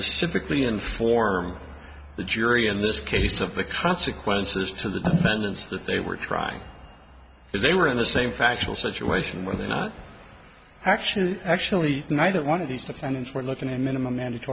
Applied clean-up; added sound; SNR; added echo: none; none; none; none.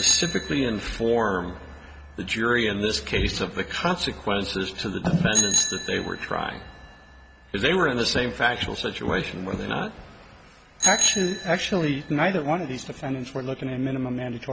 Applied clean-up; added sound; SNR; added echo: none; Bicycle bell; 6 dB; none.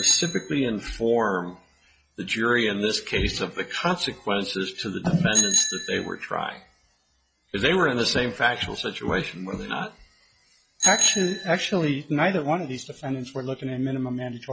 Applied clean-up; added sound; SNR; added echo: classical method log-MMSE.